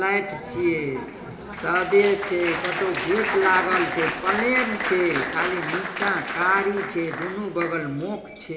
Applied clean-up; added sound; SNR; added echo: none; Applause; 6 dB; reverberation time 0.8 s.